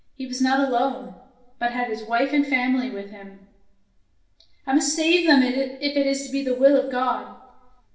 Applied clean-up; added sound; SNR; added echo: none; none; none; reverberation time 0.9 s.